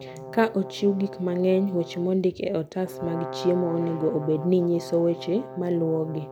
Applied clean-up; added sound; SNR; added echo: none; Brass instrument; 13 dB; none.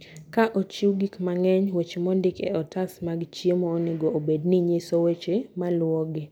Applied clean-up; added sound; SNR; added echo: none; none; none; none.